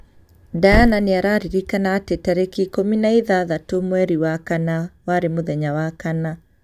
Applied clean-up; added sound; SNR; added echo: none; Thump, thud; 11 dB; none.